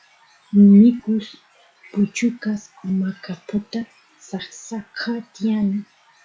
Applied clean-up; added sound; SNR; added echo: classical method log-MMSE.